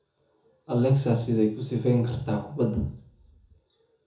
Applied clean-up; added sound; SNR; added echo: none; none; none; reverberation time 0.6 s.